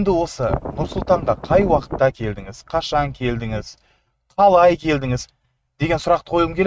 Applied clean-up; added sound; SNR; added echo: neural mask model RNNoise.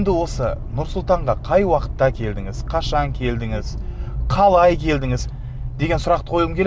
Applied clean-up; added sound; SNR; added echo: none; none; none; none.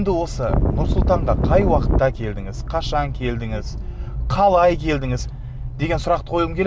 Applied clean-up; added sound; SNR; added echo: none; Wind; -3 dB; none.